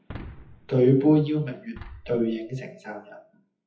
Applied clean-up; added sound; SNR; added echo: classical method WPE with log-MMSE.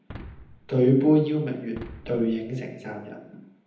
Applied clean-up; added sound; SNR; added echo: none; Boom; 20 dB; reverberation time 1.1 s.